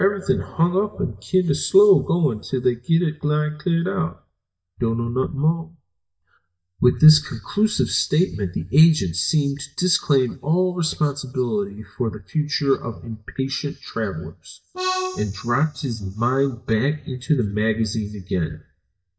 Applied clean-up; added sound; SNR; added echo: neural mask model DeepFilterNet 3.